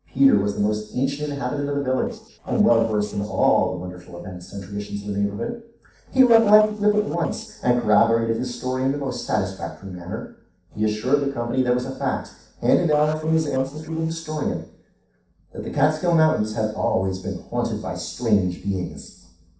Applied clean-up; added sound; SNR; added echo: neural separator model SepFormer DNS4.